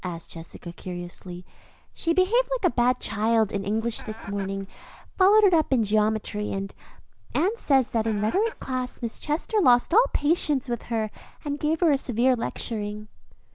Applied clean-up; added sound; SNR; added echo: none; Chicken, rooster; 19 dB; none.